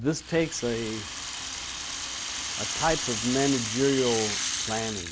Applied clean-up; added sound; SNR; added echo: none; Rattle (instrument); 3 dB; none.